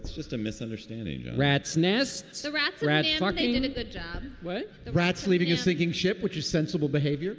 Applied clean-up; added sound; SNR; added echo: none; Knock; 19 dB; none.